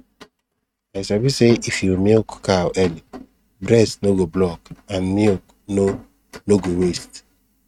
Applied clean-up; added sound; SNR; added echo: neural mask model RNNoise.